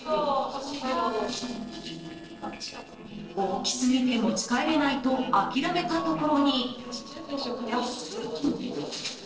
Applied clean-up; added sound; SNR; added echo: neural separator model SepFormer DNS4.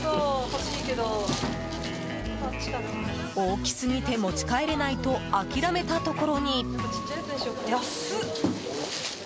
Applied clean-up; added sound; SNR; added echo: none; none; none; none.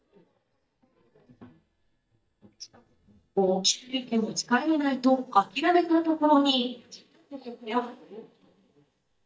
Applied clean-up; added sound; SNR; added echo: neural mask model DeepFilterNet 3.